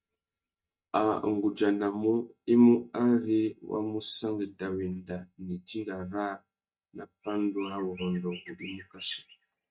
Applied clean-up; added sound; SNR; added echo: neural mask model DeepFilterNet 3.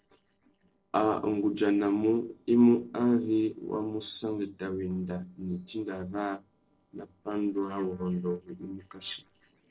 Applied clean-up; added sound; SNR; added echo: neural separator model SepFormer DNS4.